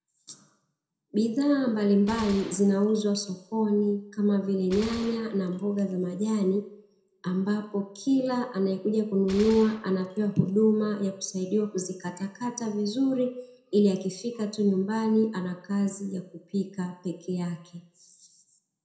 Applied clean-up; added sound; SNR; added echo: none; Gunshot, gunfire; 19 dB; reverberation time 0.5 s.